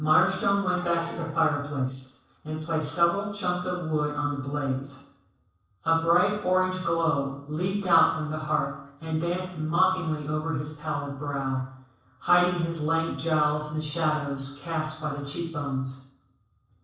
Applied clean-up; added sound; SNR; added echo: neural separator model SepFormer DNS4.